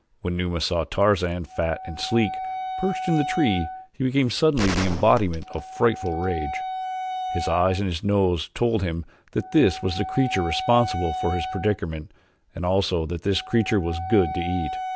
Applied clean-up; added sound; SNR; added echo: none; Gunshot, gunfire + Wind instrument, woodwind instrument; 8 dB; none.